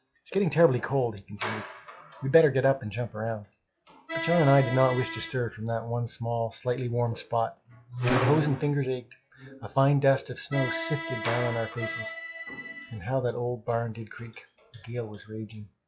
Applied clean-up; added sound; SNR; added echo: classical method log-MMSE.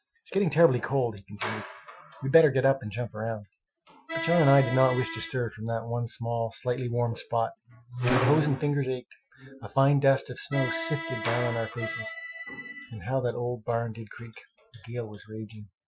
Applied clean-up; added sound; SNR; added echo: classical method Wiener filter.